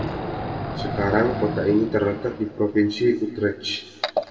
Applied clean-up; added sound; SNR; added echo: none; Wild animals; 8 dB; reverberation time 1.4 s.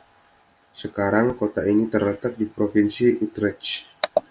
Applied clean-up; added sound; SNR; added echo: none; none; none; none.